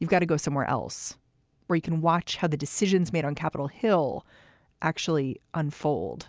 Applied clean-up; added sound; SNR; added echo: none; none; none; none.